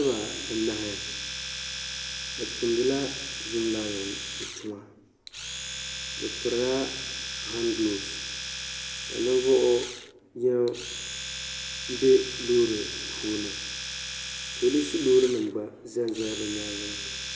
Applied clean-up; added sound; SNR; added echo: none; Domestic sounds, home sounds; 7 dB; none.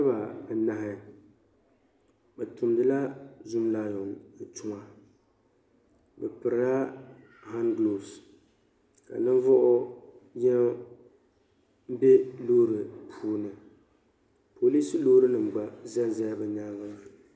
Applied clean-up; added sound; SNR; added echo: none; none; none; none.